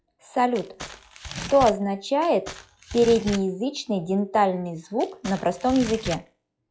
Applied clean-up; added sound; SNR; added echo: classical method log-MMSE.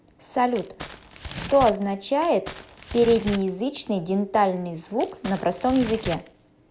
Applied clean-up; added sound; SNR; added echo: none; Crumpling, crinkling; 12 dB; none.